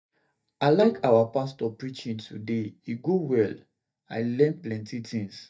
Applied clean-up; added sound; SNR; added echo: neural mask model DeepFilterNet 3.